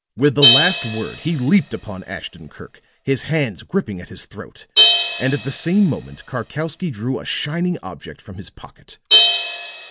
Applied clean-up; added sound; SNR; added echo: none; Crash cymbal; 0 dB; none.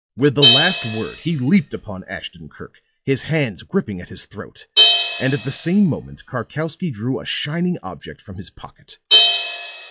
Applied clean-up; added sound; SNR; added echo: classical method log-MMSE.